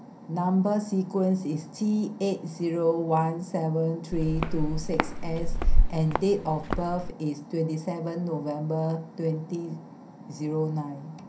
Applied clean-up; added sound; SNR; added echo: none; Walk, footsteps; -4 dB; reverberation time 0.3 s.